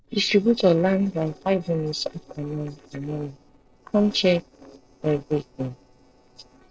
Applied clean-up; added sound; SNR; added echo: neural separator model SepFormer DNS4.